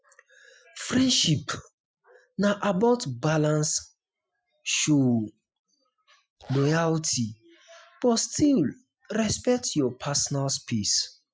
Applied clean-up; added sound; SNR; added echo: classical method Wiener filter.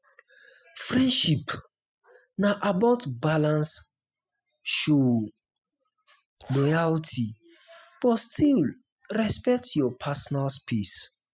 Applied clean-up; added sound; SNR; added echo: classical method spectral subtraction.